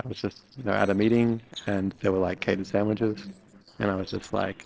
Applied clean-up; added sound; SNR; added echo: neural separator model SepFormer DNS4.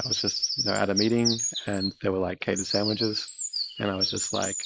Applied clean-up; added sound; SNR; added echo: neural mask model Resemble Enhance denoiser.